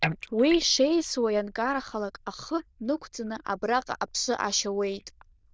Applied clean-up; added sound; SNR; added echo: neural diffusion model UNIVERSE++.